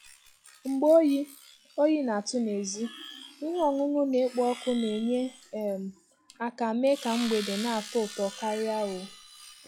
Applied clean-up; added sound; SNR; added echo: classical method log-MMSE.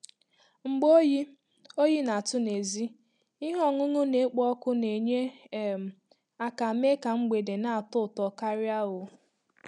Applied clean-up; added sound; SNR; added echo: none; none; none; none.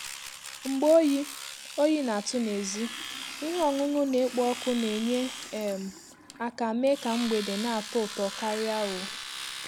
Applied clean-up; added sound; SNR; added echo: none; Domestic sounds, home sounds; 11 dB; none.